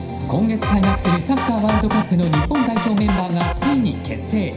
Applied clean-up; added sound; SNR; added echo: none; Drum kit; 5 dB; reverberation time 0.5 s.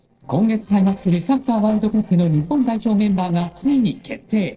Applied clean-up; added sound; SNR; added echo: neural separator model SepFormer DNS4.